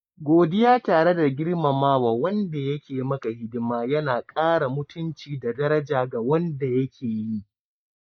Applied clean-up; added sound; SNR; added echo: neural mask model Resemble Enhance denoiser.